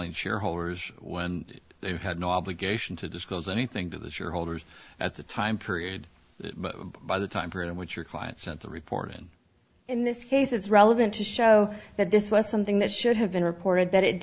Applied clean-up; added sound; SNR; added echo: none; none; none; none.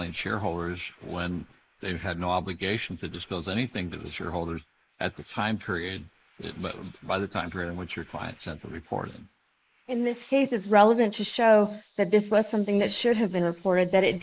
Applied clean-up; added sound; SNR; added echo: neural mask model Resemble Enhance denoiser.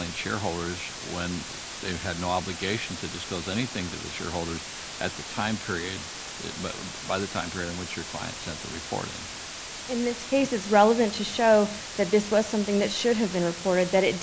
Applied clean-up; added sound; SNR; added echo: none; Water; 10 dB; none.